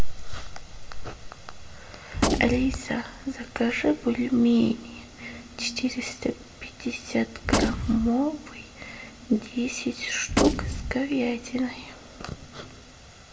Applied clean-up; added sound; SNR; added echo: none; Gunshot, gunfire; -1 dB; reverberation time 1.8 s.